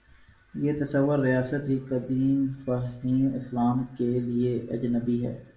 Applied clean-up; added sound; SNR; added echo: none; none; none; reverberation time 0.4 s.